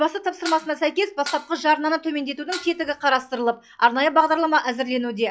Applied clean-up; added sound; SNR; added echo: classical method log-MMSE.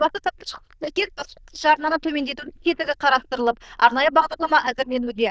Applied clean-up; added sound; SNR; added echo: neural diffusion model UNIVERSE++.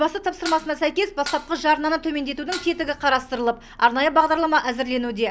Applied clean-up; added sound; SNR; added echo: none; Dishes, pots, and pans; 15 dB; none.